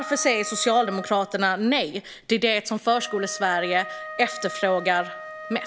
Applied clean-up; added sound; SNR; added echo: none; Wind instrument, woodwind instrument; 13 dB; none.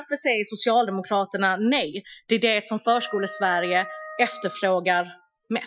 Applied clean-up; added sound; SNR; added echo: classical method Wiener filter.